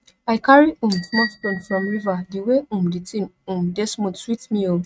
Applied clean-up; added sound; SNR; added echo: neural mask model RNNoise.